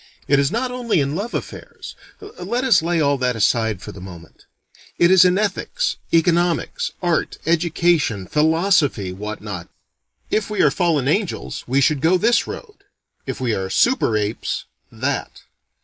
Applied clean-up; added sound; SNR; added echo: neural mask model Resemble Enhance denoiser.